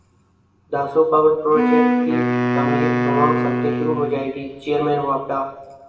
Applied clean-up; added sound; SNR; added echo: none; Wind instrument, woodwind instrument; -1 dB; reverberation time 1.2 s.